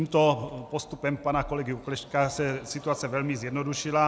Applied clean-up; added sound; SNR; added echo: none; none; none; none.